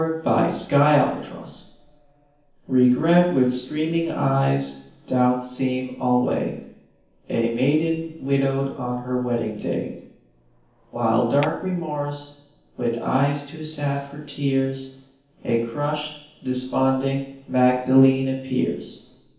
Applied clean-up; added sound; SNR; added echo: none; Chink, clink; 9 dB; reverberation time 0.7 s.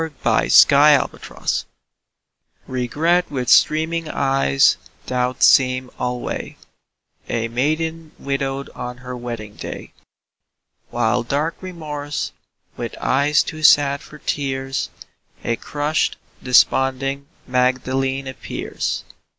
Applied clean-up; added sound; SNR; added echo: none; none; none; none.